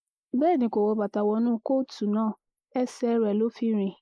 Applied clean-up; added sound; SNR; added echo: neural mask model Resemble Enhance denoiser.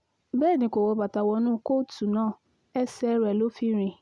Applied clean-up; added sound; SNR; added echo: none; none; none; none.